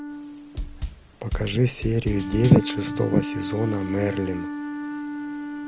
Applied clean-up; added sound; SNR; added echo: none; Wind instrument, woodwind instrument + Drum kit; 7 dB; none.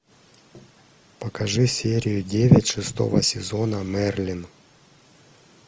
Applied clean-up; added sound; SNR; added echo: none; none; none; none.